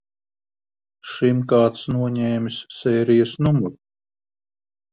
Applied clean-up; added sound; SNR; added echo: none; none; none; none.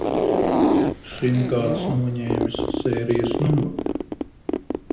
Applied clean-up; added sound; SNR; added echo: none; Zipper (clothing); -1 dB; reverberation time 0.7 s.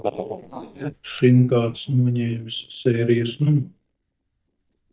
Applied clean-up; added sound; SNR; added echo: neural mask model DeepFilterNet 3.